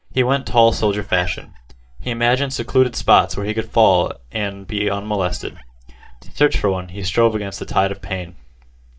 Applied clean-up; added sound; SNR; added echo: neural mask model DeepFilterNet 3.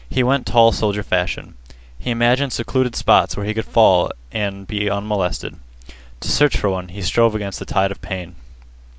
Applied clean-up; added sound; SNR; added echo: none; none; none; none.